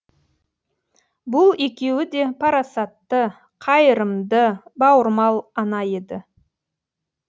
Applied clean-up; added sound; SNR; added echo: none; none; none; none.